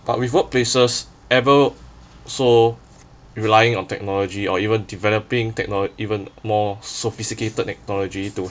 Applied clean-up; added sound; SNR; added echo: none; none; none; none.